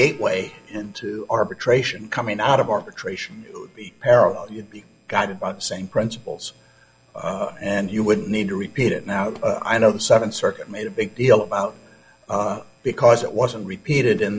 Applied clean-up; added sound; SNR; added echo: none; none; none; none.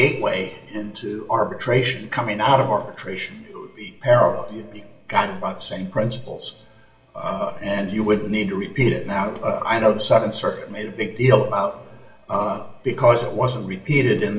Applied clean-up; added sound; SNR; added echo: none; none; none; reverberation time 1.4 s.